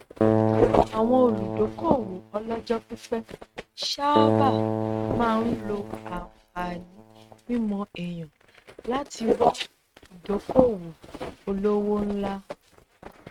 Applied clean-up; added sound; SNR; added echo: neural mask model RNNoise.